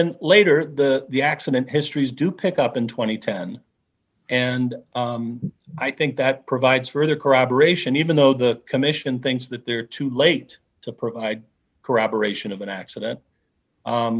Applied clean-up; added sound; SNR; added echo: none; none; none; none.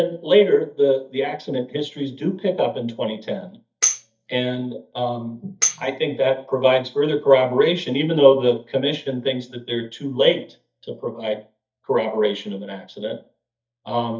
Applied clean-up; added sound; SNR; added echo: neural mask model DeepFilterNet 3.